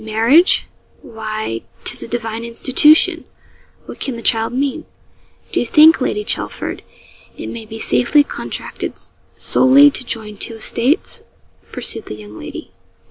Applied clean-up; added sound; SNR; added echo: none; none; none; none.